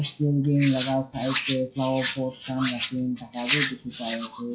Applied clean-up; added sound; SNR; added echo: classical method WPE with log-MMSE.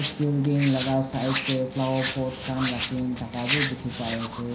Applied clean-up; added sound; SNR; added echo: none; Hands; 1 dB; reverberation time 0.5 s.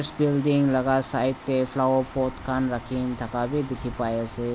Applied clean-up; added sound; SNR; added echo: none; none; none; none.